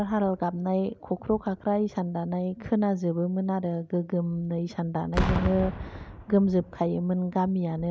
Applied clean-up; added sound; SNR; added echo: none; Boom; 10 dB; none.